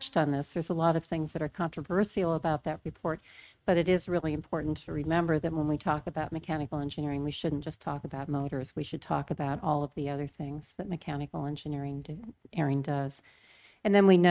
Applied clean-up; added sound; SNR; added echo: neural mask model RNNoise.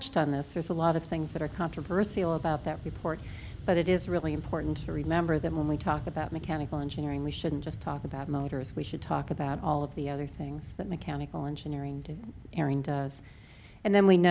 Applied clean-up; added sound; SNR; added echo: none; Fixed-wing aircraft, airplane; 12 dB; none.